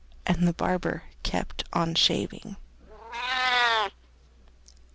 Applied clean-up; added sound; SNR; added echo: none; Meow; 3 dB; none.